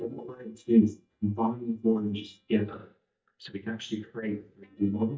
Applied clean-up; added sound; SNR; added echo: neural mask model DeepFilterNet 3.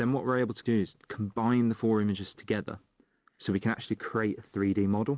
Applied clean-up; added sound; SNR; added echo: none; none; none; none.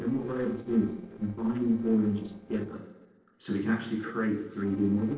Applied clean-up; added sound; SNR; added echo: neural separator model SepFormer DNS4.